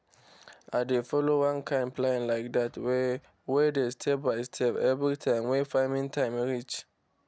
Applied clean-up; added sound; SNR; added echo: none; none; none; none.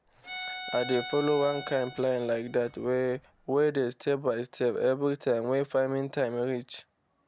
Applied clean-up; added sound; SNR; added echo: none; Bowed string instrument; 12 dB; none.